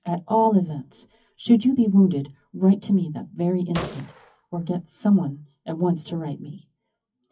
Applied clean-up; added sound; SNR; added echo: classical method WPE with log-MMSE.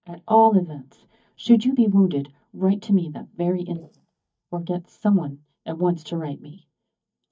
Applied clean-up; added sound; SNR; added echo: neural mask model DeepFilterNet 3.